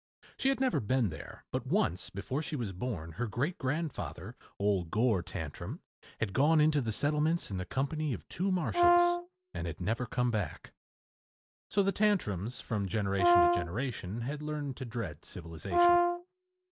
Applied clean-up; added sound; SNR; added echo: none; Brass instrument; -4 dB; none.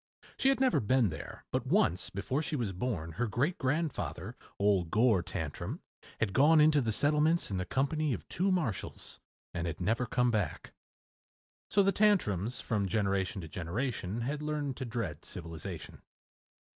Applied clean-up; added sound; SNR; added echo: none; none; none; none.